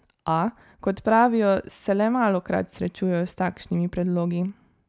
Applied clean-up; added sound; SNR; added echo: none; none; none; none.